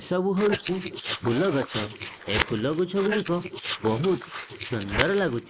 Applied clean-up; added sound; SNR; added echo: neural mask model Resemble Enhance denoiser.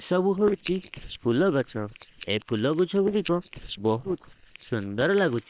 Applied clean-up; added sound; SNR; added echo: neural separator model SepFormer WHAM!.